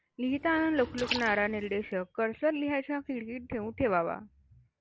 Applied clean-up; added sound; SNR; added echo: none; Liquid; 10 dB; none.